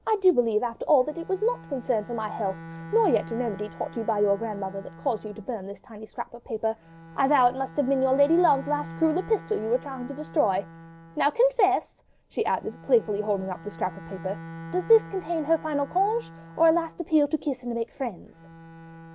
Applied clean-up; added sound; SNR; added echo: none; Bowed string instrument; 17 dB; none.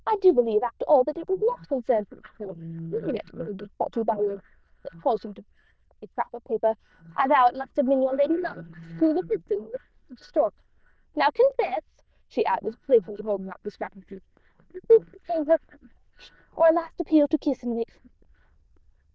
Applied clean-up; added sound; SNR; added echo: neural diffusion model UNIVERSE++.